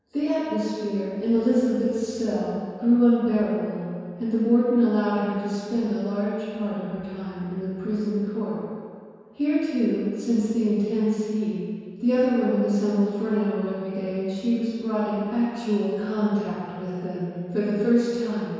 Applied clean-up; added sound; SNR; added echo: none; none; none; reverberation time 1.9 s.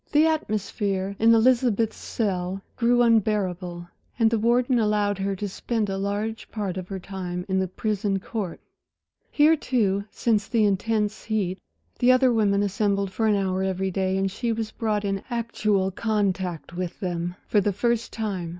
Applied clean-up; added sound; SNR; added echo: none; none; none; none.